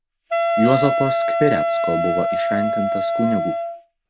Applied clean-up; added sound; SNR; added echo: none; Wind instrument, woodwind instrument; -2 dB; none.